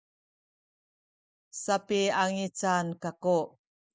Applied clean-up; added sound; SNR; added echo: none; none; none; none.